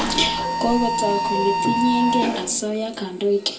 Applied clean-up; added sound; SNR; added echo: none; Mechanisms; 2 dB; reverberation time 0.2 s.